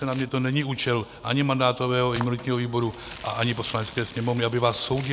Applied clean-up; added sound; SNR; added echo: none; Crumpling, crinkling; 17 dB; none.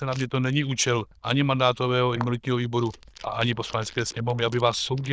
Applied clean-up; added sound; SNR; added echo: neural diffusion model UNIVERSE++.